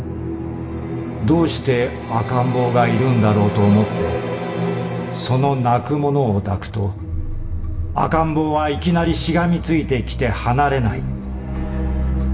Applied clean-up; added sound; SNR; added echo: none; none; none; reverberation time 1.9 s.